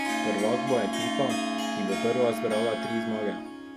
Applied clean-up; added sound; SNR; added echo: none; Harp + Wind instrument, woodwind instrument; 0 dB; none.